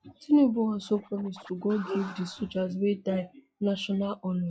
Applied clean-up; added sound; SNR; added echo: classical method log-MMSE.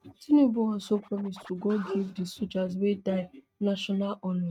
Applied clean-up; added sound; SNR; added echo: neural mask model RNNoise.